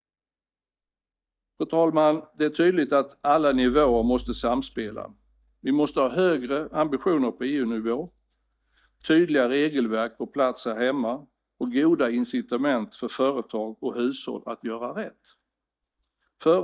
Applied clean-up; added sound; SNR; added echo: neural mask model DeepFilterNet 3.